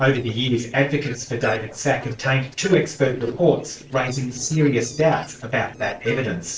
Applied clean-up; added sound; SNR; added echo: neural separator model SepFormer DNS4.